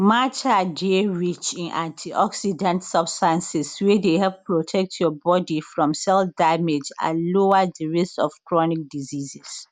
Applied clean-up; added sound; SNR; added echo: none; none; none; none.